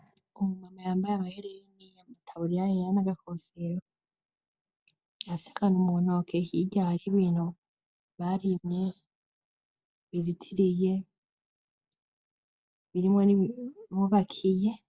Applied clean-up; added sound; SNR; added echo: none; none; none; none.